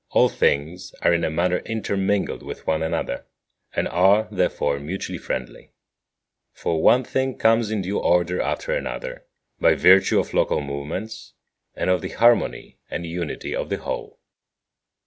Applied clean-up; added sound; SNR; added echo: none; none; none; none.